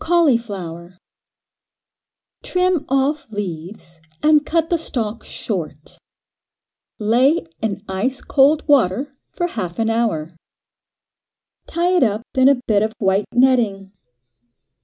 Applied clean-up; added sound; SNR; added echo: none; none; none; none.